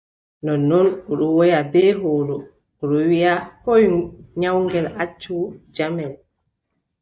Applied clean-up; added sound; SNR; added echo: neural mask model DeepFilterNet 3.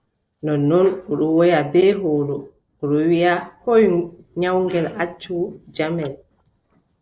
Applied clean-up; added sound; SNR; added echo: neural separator model SepFormer DNS4.